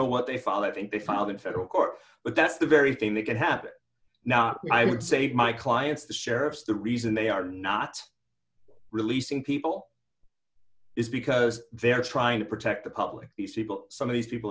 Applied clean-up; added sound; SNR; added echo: none; none; none; none.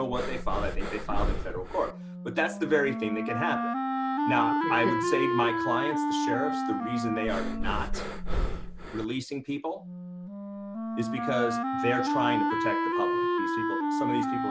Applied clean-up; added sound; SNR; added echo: none; Wind instrument, woodwind instrument + Breathing; -3 dB; none.